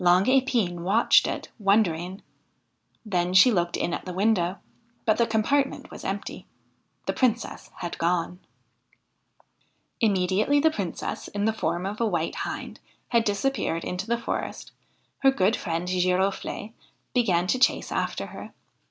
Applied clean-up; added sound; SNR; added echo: none; none; none; none.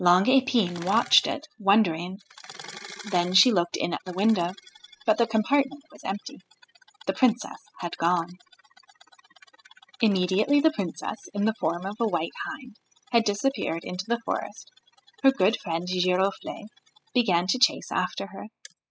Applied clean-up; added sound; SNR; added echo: classical method spectral subtraction.